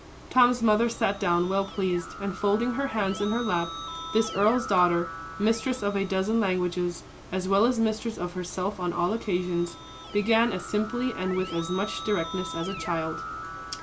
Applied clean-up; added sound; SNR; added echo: none; Keyboard (musical); 13 dB; none.